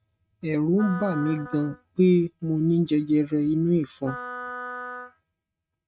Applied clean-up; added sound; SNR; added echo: neural mask model RNNoise.